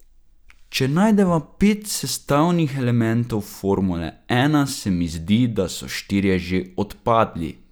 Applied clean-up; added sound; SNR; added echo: none; none; none; none.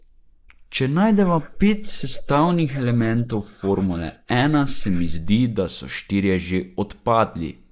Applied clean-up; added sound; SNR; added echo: neural mask model Resemble Enhance denoiser.